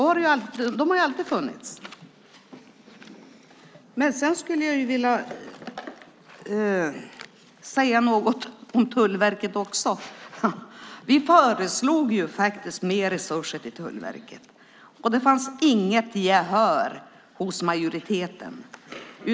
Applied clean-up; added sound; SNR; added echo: none; none; none; none.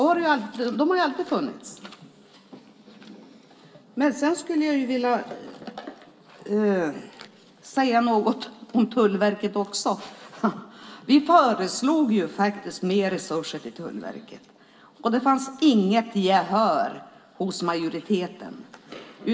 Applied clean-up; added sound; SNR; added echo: none; none; none; reverberation time 0.9 s.